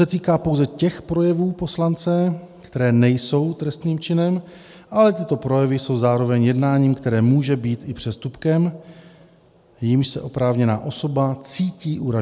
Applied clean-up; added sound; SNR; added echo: none; none; none; none.